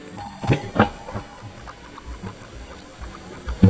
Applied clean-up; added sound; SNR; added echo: neural mask model DeepFilterNet 3.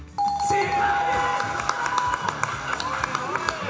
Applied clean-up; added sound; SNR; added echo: none; Acoustic guitar / Strum; 19 dB; reverberation time 0.8 s.